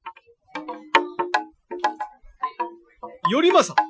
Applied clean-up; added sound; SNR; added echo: classical method Wiener filter.